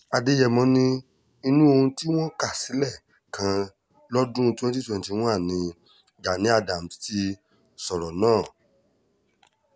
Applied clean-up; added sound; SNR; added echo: none; none; none; none.